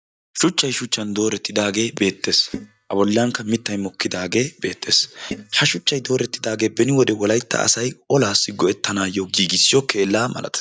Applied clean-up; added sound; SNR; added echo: neural mask model DeepFilterNet 3.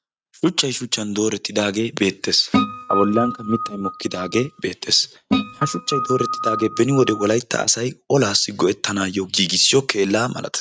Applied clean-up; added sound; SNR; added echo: neural mask model RNNoise.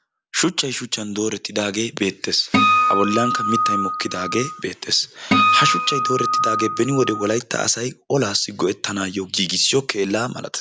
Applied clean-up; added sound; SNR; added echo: none; Acoustic guitar; -3 dB; none.